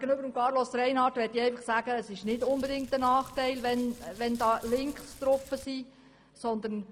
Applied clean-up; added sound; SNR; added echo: none; Crumpling, crinkling; 19 dB; none.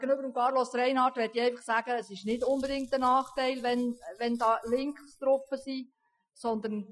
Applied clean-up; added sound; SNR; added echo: classical method Wiener filter.